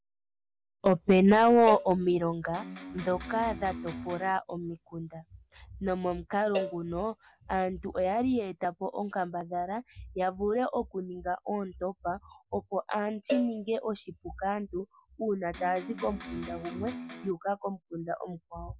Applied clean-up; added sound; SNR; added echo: none; Cowbell + Electric guitar; 10 dB; none.